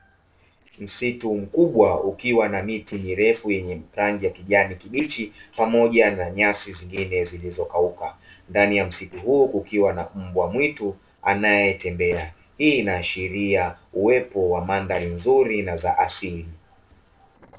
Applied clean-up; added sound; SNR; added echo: neural separator model SepFormer DNS4.